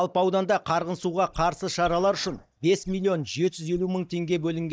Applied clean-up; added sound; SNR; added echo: neural mask model DeepFilterNet 3.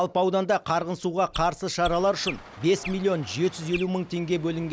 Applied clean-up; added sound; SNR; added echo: none; Chirp, tweet; 14 dB; none.